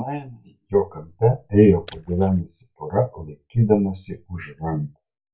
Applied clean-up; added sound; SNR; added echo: neural mask model DeepFilterNet 3.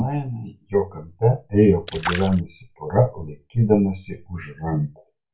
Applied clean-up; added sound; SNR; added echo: none; Splash, splatter; 12 dB; reverberation time 0.2 s.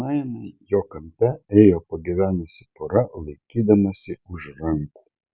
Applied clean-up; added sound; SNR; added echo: none; none; none; none.